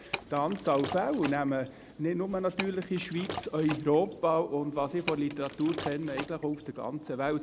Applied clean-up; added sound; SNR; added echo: none; Liquid; 11 dB; none.